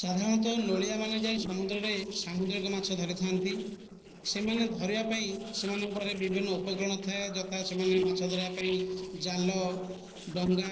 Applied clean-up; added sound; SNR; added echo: neural separator model SepFormer DNS4.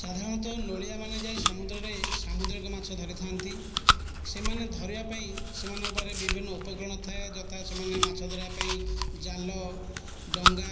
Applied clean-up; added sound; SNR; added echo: none; Chewing, mastication; -5 dB; reverberation time 0.5 s.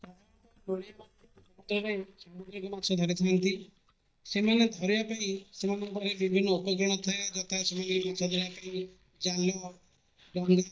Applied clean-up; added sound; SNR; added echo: neural mask model DeepFilterNet 3.